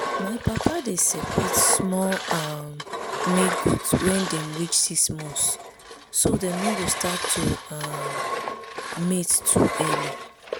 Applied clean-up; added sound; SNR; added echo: none; Engine; 5 dB; none.